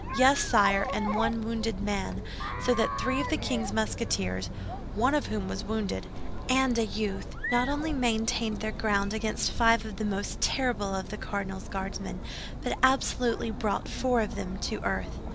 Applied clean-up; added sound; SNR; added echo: none; Chatter; 6 dB; none.